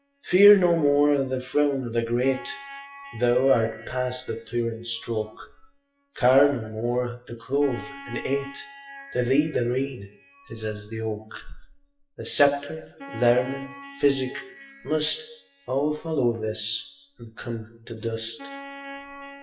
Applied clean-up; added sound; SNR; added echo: classical method WPE with log-MMSE.